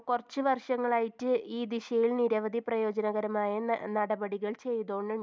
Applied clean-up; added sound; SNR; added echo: none; none; none; none.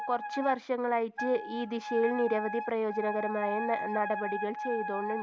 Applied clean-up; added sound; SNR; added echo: none; Wind instrument, woodwind instrument; 6 dB; none.